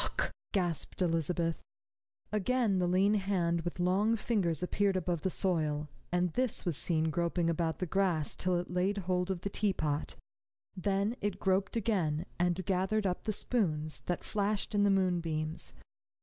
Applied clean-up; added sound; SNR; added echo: none; none; none; none.